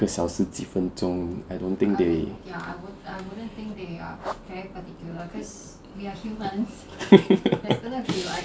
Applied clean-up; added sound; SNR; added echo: none; none; none; none.